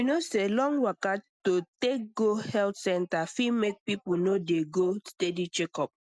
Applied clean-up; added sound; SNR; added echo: none; none; none; none.